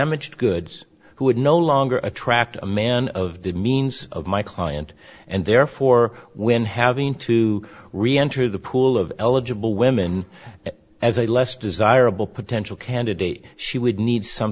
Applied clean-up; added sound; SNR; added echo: none; none; none; none.